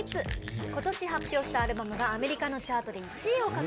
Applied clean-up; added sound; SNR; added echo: none; Crack / Crushing; 16 dB; none.